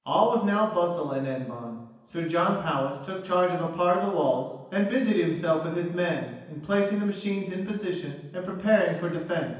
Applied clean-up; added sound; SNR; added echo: none; none; none; reverberation time 0.9 s.